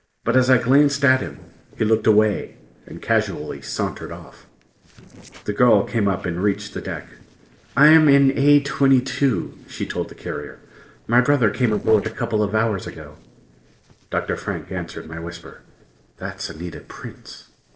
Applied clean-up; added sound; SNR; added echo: neural separator model SepFormer DNS4.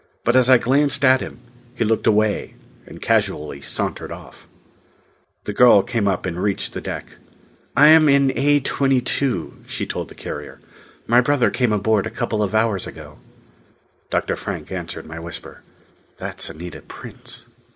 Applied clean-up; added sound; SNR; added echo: none; none; none; none.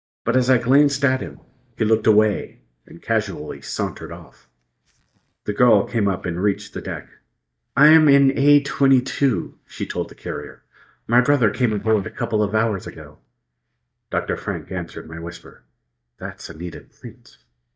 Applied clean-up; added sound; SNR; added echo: neural mask model DeepFilterNet 3.